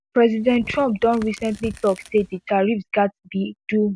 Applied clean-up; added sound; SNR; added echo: none; Tearing; 19 dB; none.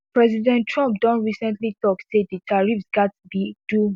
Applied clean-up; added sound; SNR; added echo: none; none; none; none.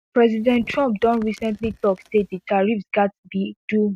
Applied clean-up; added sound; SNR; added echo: neural mask model RNNoise.